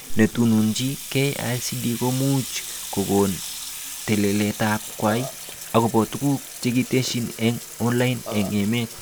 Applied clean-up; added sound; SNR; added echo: none; Sink (filling or washing) / Water tap, faucet + Burping, eructation; 12 dB; none.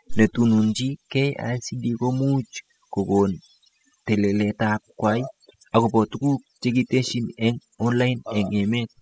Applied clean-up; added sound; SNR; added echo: classical method spectral subtraction.